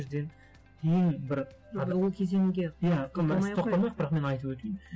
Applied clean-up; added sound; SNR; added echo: none; none; none; none.